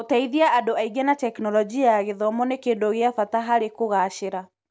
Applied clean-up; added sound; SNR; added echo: none; none; none; none.